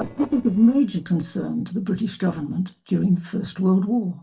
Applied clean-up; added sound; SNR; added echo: neural separator model SepFormer DNS4.